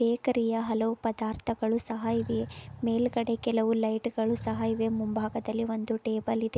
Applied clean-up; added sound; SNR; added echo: none; Animal; 16 dB; none.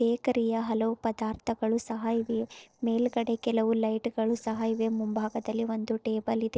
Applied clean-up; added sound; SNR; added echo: neural separator model SepFormer DNS4.